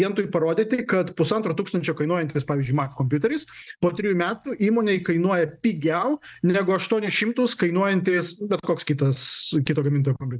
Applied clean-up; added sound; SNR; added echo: neural mask model DeepFilterNet 3.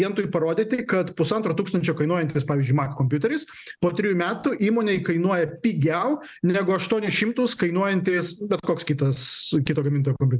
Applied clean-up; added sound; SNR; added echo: none; none; none; none.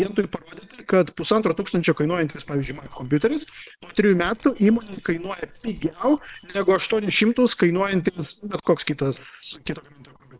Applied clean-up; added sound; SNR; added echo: neural separator model SepFormer WHAM!.